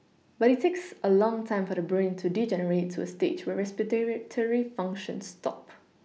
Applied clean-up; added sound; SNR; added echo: none; none; none; none.